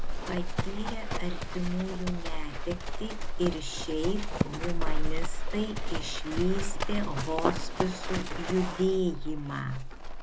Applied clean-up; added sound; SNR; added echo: none; Livestock, farm animals, working animals; -4 dB; none.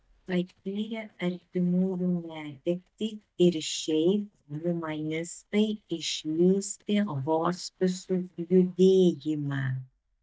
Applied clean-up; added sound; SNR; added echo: neural mask model DeepFilterNet 3.